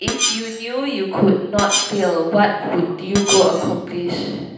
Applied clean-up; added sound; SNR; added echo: none; Screech; 7 dB; reverberation time 0.9 s.